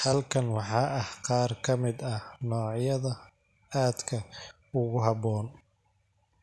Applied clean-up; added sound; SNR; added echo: none; none; none; none.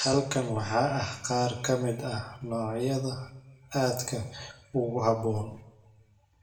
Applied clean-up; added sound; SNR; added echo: none; none; none; reverberation time 0.6 s.